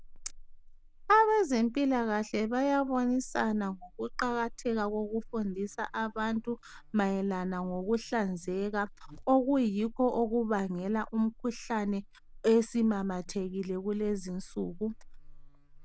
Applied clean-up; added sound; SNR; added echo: none; Buzz; 17 dB; none.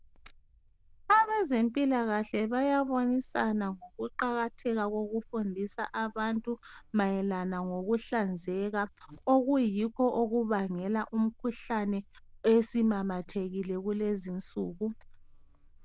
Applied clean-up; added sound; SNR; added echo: neural diffusion model UNIVERSE++.